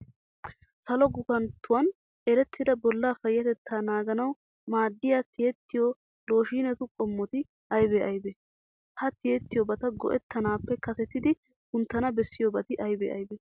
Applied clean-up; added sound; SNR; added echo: none; none; none; none.